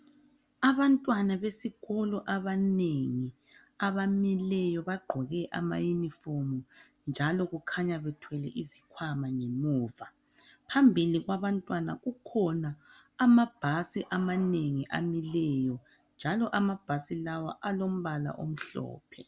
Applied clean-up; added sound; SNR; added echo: none; none; none; none.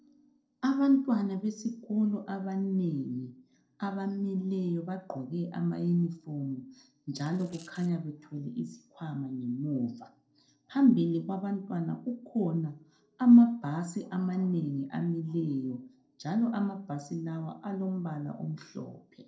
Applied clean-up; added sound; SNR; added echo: neural separator model SepFormer DNS4.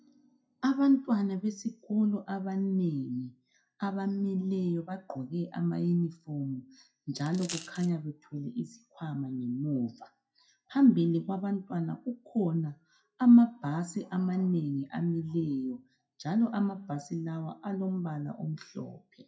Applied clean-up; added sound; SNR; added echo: classical method WPE with log-MMSE.